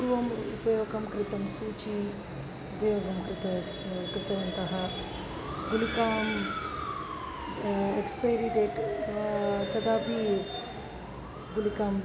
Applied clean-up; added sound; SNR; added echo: none; none; none; none.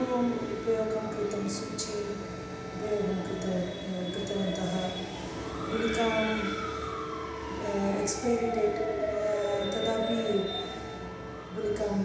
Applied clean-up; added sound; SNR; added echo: none; Wind instrument, woodwind instrument; 13 dB; reverberation time 0.9 s.